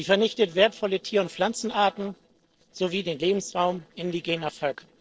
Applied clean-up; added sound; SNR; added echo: neural separator model SepFormer DNS4.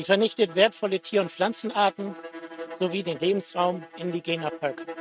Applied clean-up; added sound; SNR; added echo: neural mask model RNNoise.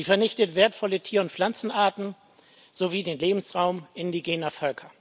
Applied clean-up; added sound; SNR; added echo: none; none; none; none.